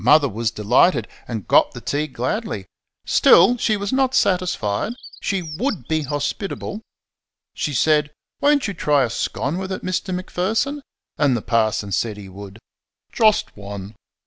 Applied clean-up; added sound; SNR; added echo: none; Bird; 19 dB; none.